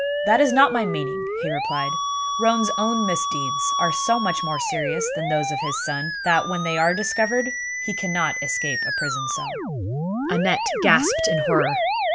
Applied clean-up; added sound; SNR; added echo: none; Musical instrument; 1 dB; none.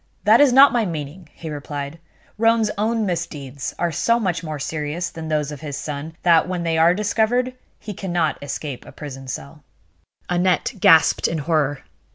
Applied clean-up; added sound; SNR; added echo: none; none; none; none.